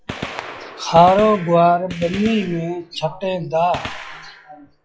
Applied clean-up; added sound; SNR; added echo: classical method log-MMSE.